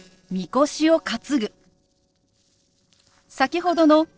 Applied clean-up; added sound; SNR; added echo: neural separator model SepFormer DNS4.